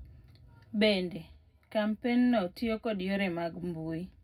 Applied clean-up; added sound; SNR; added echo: none; none; none; reverberation time 0.4 s.